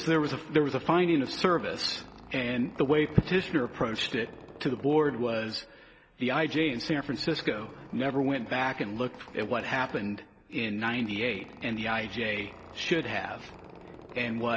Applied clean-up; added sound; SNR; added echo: none; Squeak; 19 dB; none.